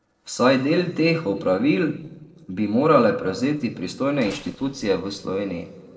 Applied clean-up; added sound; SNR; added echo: neural separator model SepFormer DNS4.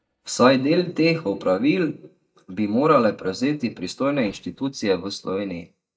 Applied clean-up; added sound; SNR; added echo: neural mask model DeepFilterNet 3.